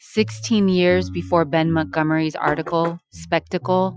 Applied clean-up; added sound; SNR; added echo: classical method Wiener filter.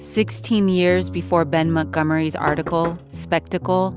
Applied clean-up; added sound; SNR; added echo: none; Knock; 13 dB; none.